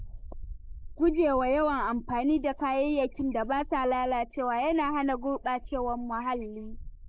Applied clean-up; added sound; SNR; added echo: neural mask model Resemble Enhance denoiser.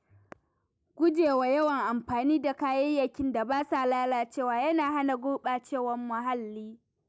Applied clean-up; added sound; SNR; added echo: none; none; none; none.